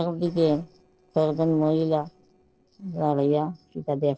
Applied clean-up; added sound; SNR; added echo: neural separator model SepFormer DNS4.